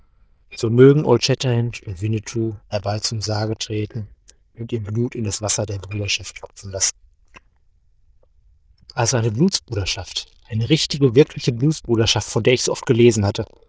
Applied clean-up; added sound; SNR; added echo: neural diffusion model UNIVERSE++.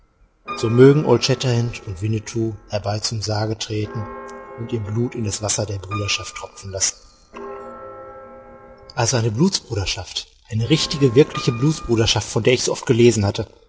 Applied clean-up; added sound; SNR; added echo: none; Piano + Church bell; 18 dB; none.